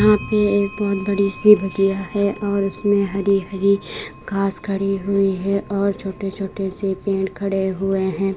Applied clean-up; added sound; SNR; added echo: none; Clock; 17 dB; none.